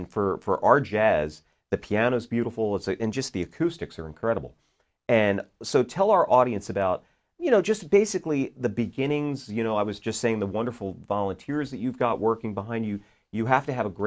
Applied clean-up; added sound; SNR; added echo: none; none; none; none.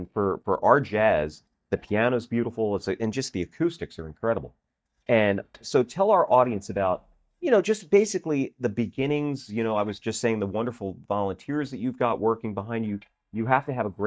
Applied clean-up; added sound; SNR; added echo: neural mask model DeepFilterNet 3.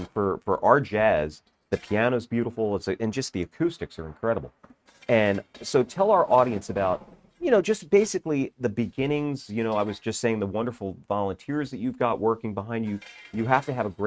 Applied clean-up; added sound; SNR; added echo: neural mask model RNNoise.